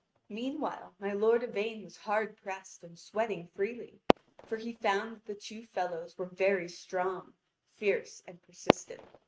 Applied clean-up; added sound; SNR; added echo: neural mask model RNNoise.